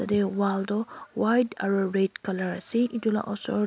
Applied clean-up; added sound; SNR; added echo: none; none; none; none.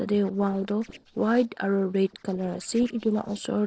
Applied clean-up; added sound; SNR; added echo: neural separator model SepFormer DNS4.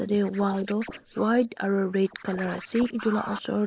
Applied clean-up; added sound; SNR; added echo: neural mask model Resemble Enhance denoiser.